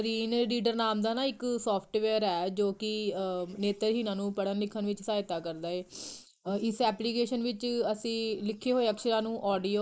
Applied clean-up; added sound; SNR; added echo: neural mask model Resemble Enhance denoiser.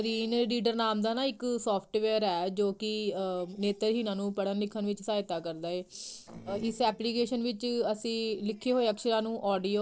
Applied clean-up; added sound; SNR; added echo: neural separator model SepFormer DNS4.